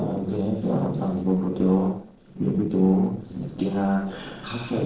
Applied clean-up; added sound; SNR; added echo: neural separator model SepFormer DNS4.